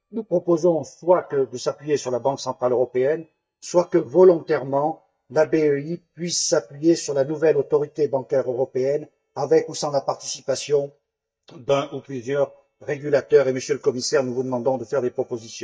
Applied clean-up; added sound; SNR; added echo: neural mask model DeepFilterNet 3.